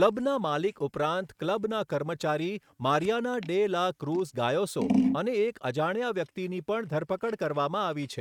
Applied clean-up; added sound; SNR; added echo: neural mask model RNNoise.